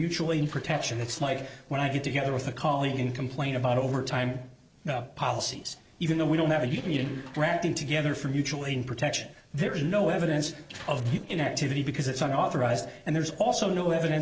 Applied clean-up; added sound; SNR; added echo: neural separator model SepFormer DNS4.